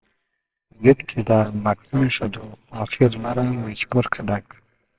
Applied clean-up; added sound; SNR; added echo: neural separator model SepFormer WHAMR!.